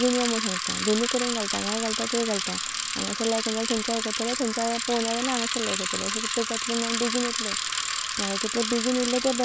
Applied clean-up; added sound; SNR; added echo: none; Bicycle; 1 dB; none.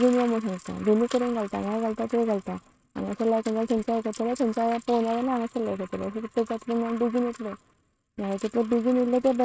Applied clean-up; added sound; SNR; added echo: neural mask model RNNoise.